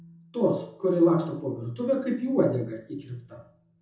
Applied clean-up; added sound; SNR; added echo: none; none; none; reverberation time 0.5 s.